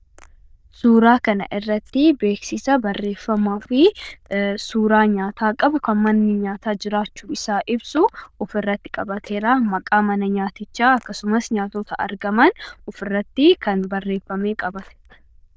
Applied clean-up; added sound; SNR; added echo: neural diffusion model UNIVERSE++.